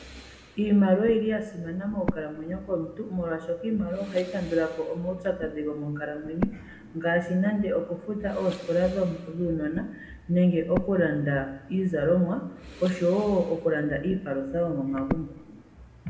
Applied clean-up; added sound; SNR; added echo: none; Breathing; 13 dB; reverberation time 0.9 s.